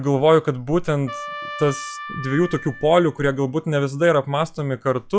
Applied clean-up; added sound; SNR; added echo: classical method log-MMSE.